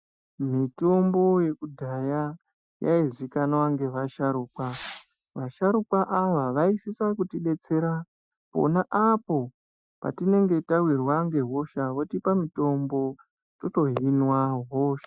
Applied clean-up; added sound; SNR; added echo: classical method Wiener filter.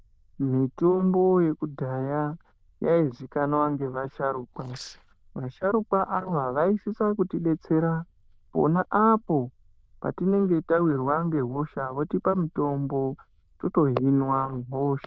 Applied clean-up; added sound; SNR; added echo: neural diffusion model UNIVERSE++.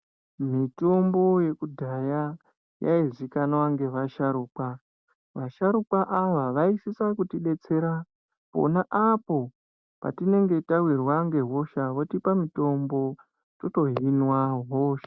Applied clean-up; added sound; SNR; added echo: none; none; none; none.